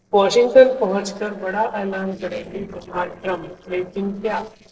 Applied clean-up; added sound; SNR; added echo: neural separator model SepFormer DNS4.